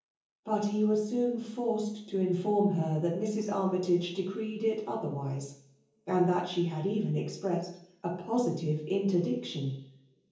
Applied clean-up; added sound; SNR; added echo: none; none; none; reverberation time 0.7 s.